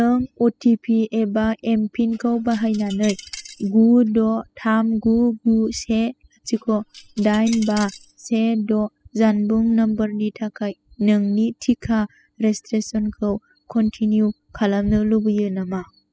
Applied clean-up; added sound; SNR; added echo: classical method spectral subtraction.